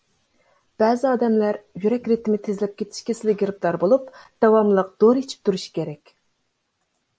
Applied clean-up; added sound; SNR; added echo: none; none; none; none.